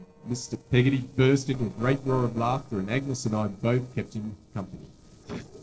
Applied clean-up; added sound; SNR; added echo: neural separator model SepFormer DNS4.